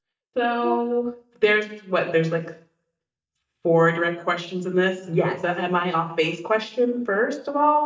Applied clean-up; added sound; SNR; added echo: neural mask model DeepFilterNet 3.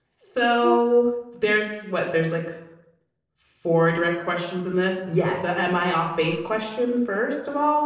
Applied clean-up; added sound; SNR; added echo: neural separator model SepFormer DNS4.